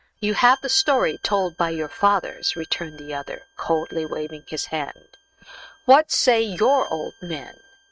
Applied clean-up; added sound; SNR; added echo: neural mask model RNNoise.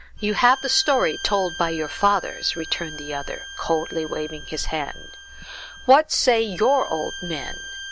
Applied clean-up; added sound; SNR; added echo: none; Bowed string instrument; 14 dB; none.